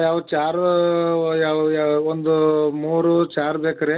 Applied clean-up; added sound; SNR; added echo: none; none; none; none.